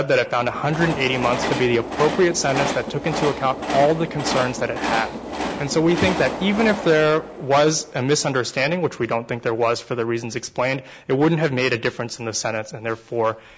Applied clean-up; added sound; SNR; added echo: none; Train; 8 dB; none.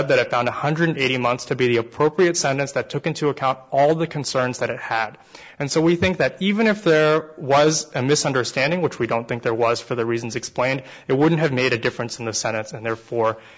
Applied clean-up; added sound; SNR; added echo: none; none; none; none.